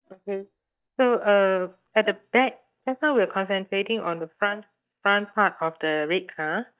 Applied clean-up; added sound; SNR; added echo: neural mask model DeepFilterNet 3.